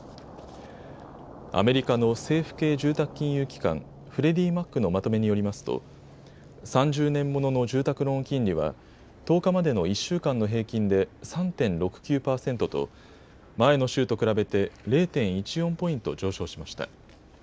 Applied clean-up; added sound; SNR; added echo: none; none; none; none.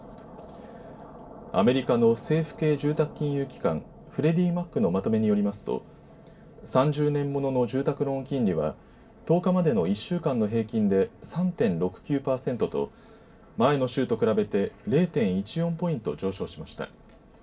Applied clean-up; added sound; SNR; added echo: none; none; none; reverberation time 0.2 s.